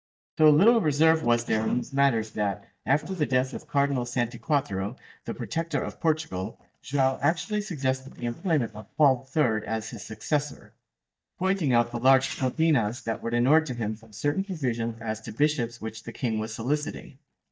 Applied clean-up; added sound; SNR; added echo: neural mask model DeepFilterNet 3.